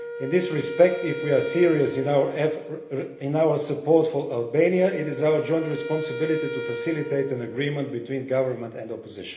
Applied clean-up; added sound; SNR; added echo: none; Wind instrument, woodwind instrument; 11 dB; reverberation time 1.0 s.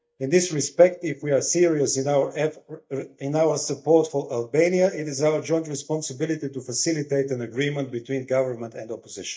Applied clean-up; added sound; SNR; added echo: neural mask model DeepFilterNet 3.